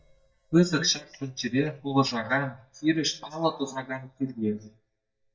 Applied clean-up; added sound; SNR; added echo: neural mask model DeepFilterNet 3.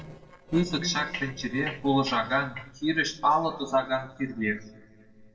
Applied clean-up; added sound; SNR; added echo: neural separator model SepFormer DNS4.